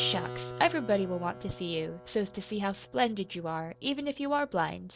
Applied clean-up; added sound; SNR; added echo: none; Keyboard (musical); 13 dB; none.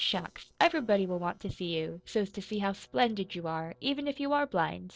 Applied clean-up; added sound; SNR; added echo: neural separator model SepFormer DNS4.